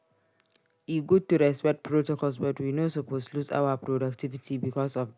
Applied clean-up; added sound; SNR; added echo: none; none; none; none.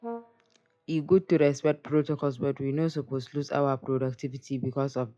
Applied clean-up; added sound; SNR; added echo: classical method log-MMSE.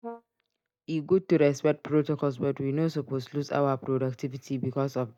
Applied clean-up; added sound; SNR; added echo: neural mask model DeepFilterNet 3.